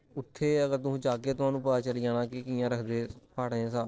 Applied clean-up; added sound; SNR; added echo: neural separator model SepFormer DNS4.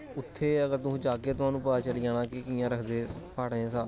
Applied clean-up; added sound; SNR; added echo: none; Insect; 17 dB; none.